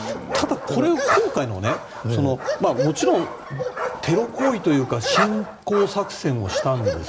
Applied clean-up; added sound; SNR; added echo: none; Bark; 4 dB; none.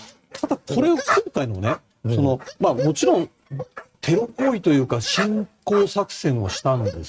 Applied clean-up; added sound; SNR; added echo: neural mask model RNNoise.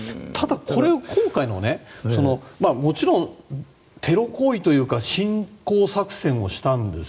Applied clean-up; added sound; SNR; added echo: none; none; none; none.